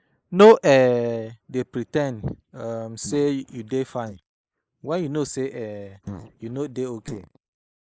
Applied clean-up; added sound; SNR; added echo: neural mask model Resemble Enhance denoiser.